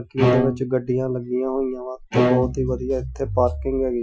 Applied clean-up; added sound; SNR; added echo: classical method Wiener filter.